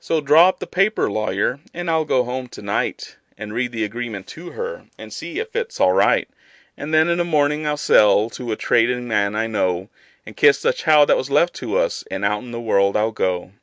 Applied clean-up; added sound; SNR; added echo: none; none; none; none.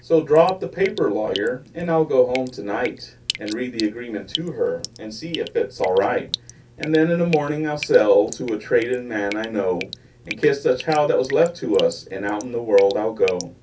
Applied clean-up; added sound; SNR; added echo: none; Drip; 15 dB; reverberation time 0.3 s.